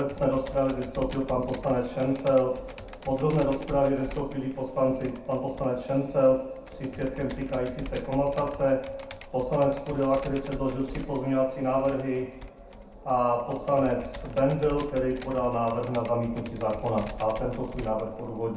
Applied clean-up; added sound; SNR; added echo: none; Computer keyboard; 15 dB; reverberation time 0.7 s.